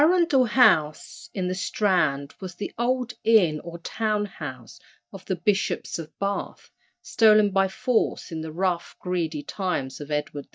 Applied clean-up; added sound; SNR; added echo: neural mask model DeepFilterNet 3.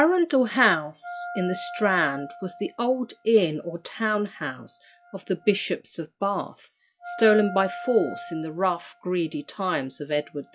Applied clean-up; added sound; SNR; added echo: classical method log-MMSE.